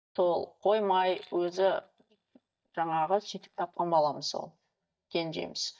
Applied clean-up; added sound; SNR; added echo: neural mask model DeepFilterNet 3.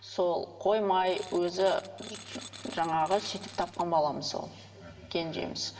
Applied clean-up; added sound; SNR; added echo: none; Tools; 17 dB; reverberation time 2.8 s.